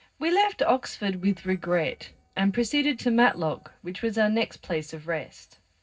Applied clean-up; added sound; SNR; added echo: neural separator model SepFormer DNS4.